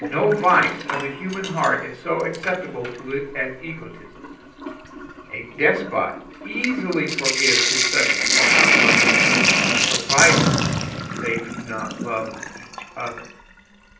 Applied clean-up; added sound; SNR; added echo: none; Sink (filling or washing); -2 dB; reverberation time 0.6 s.